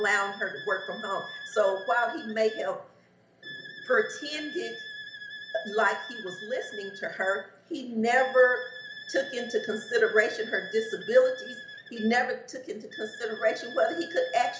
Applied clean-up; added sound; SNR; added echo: none; Wind instrument, woodwind instrument; 14 dB; reverberation time 0.3 s.